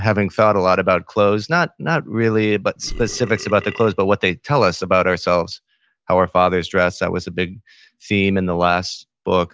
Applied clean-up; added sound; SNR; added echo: none; Burping, eructation; 14 dB; none.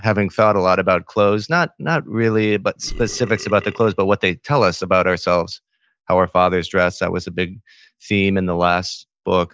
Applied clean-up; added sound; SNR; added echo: neural mask model DeepFilterNet 3.